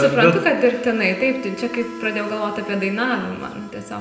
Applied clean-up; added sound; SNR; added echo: none; Insect; 16 dB; reverberation time 0.8 s.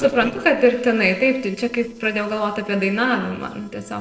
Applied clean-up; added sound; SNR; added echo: neural separator model SepFormer DNS4.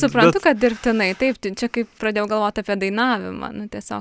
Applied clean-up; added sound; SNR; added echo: none; none; none; none.